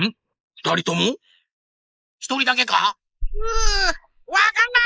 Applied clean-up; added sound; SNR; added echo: neural mask model Resemble Enhance denoiser.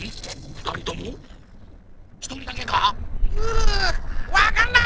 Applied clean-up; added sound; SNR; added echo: neural separator model SepFormer DNS4.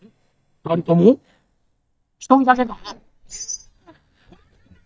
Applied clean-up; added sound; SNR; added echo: neural mask model DeepFilterNet 3.